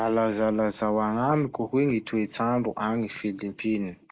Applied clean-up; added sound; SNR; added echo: neural mask model Resemble Enhance denoiser.